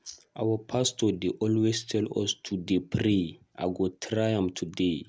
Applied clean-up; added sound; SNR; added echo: none; none; none; none.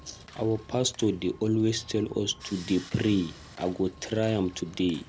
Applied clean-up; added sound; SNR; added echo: none; Sawing; 19 dB; none.